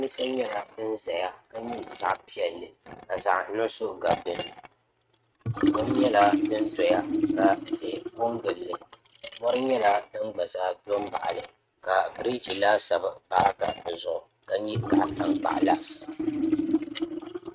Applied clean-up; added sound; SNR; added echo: neural mask model RNNoise.